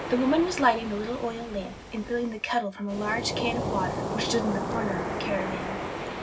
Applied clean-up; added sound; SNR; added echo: none; Waves, surf; 4 dB; reverberation time 0.4 s.